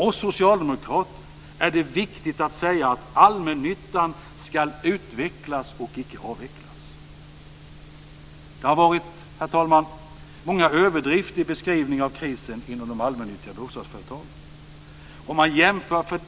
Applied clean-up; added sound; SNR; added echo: none; none; none; none.